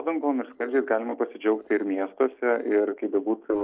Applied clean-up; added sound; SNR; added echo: neural separator model SepFormer DNS4.